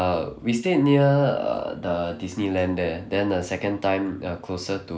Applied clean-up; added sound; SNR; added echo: neural mask model Resemble Enhance denoiser.